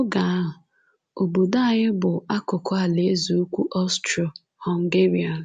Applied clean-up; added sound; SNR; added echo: none; none; none; none.